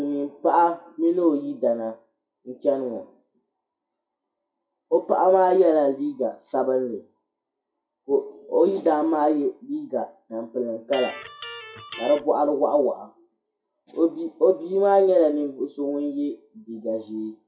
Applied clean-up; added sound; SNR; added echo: classical method WPE with log-MMSE.